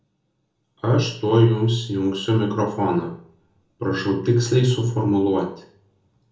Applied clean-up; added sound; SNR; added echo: none; none; none; reverberation time 1.0 s.